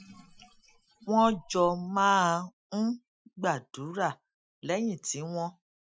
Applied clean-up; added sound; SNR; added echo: classical method Wiener filter.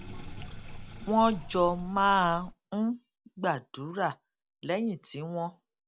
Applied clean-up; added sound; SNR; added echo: none; Sink (filling or washing); 14 dB; none.